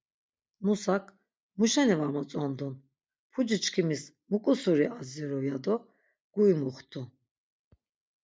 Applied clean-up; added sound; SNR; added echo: none; none; none; none.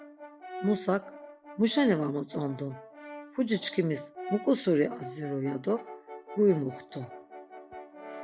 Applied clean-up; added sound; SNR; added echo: none; Brass instrument; 14 dB; none.